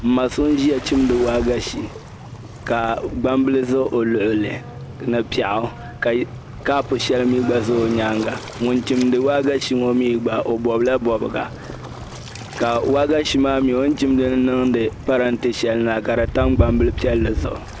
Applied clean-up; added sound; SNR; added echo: none; Waves, surf; 10 dB; none.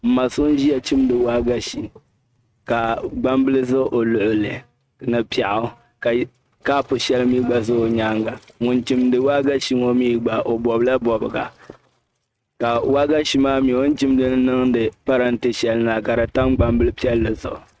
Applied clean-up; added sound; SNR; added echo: neural mask model RNNoise.